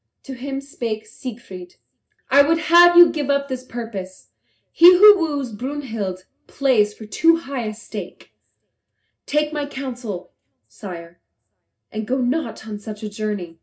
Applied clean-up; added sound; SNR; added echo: none; none; none; reverberation time 0.4 s.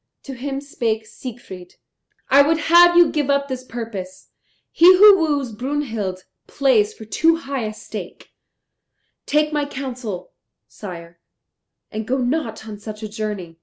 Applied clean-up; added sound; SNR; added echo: none; none; none; none.